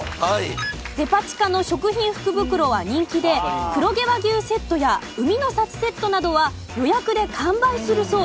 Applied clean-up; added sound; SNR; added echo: none; none; none; none.